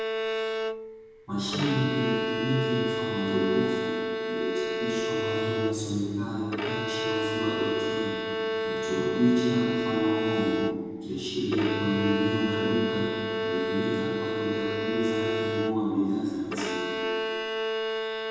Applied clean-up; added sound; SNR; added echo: none; Bowed string instrument; 1 dB; reverberation time 2.1 s.